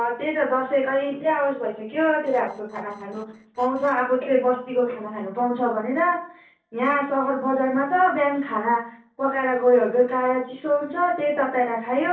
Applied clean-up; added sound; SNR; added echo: neural separator model SepFormer DNS4.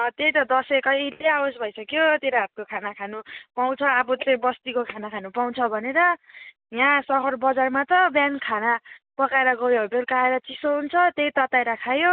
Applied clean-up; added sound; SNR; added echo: none; none; none; none.